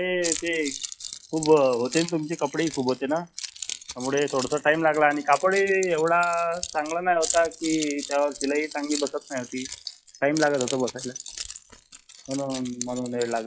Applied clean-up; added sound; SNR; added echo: classical method log-MMSE.